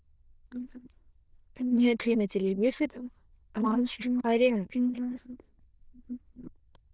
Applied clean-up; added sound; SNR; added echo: neural diffusion model UNIVERSE++.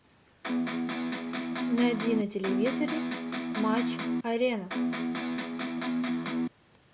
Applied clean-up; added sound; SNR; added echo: none; Electric guitar; -3 dB; none.